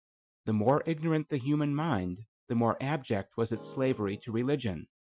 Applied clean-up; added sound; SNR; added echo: classical method Wiener filter.